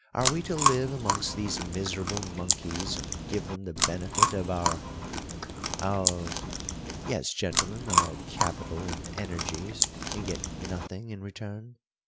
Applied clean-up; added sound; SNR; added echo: none; Chewing, mastication; -3 dB; none.